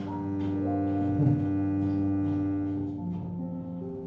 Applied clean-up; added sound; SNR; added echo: neural separator model SepFormer DNS4.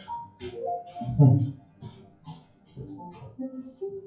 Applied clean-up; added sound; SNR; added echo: classical method WPE with log-MMSE.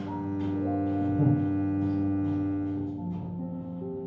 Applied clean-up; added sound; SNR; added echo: none; Bowed string instrument; -4 dB; reverberation time 0.9 s.